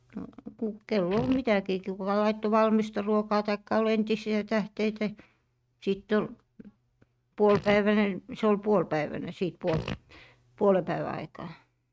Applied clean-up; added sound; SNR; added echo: neural mask model RNNoise.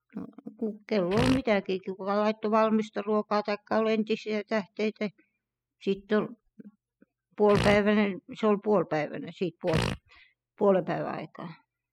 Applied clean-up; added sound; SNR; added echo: classical method spectral subtraction.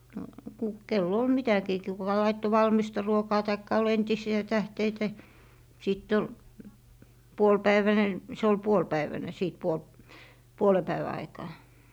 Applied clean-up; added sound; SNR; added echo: none; none; none; none.